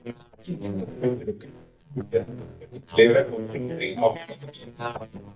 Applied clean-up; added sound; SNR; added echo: neural mask model DeepFilterNet 3.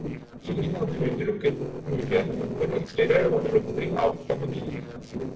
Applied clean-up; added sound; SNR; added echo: neural separator model SepFormer DNS4.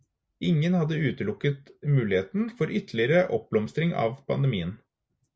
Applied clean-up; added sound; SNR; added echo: none; none; none; none.